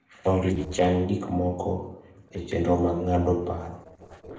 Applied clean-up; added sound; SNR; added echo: neural separator model SepFormer DNS4.